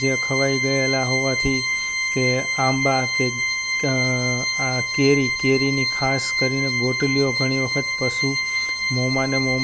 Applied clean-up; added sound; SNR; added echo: none; Organ; 0 dB; none.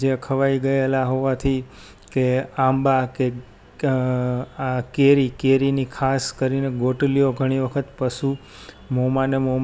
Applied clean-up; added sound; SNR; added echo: none; none; none; none.